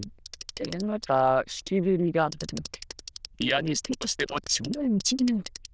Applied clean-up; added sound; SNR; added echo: neural diffusion model UNIVERSE++.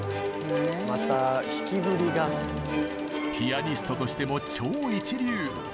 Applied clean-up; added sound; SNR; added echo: none; Bicycle; 18 dB; none.